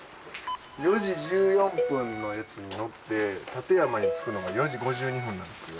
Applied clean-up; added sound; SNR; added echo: none; Wind instrument, woodwind instrument + Cowbell; 7 dB; none.